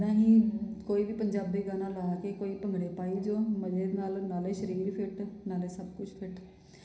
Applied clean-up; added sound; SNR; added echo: none; none; none; reverberation time 0.5 s.